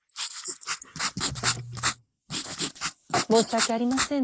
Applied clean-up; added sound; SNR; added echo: neural mask model Resemble Enhance denoiser.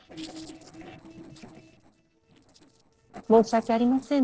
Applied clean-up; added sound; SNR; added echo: neural separator model SepFormer DNS4.